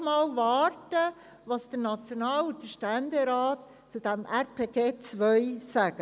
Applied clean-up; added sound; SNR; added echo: none; none; none; none.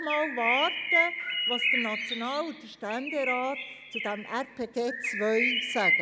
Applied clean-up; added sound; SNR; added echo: none; Bird; -1 dB; none.